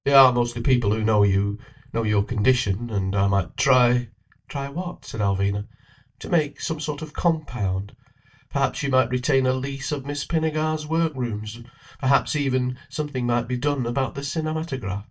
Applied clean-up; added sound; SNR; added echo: neural mask model DeepFilterNet 3.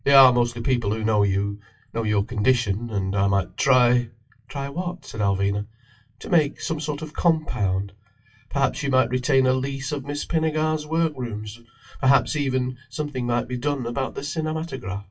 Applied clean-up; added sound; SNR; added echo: classical method WPE with log-MMSE.